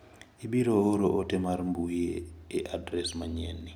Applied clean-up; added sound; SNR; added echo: none; none; none; none.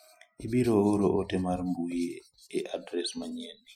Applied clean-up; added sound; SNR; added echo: classical method Wiener filter.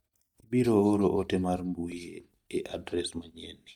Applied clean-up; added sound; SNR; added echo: neural mask model DeepFilterNet 3.